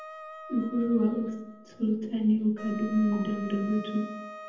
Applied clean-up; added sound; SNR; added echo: none; Wind instrument, woodwind instrument; 15 dB; reverberation time 0.8 s.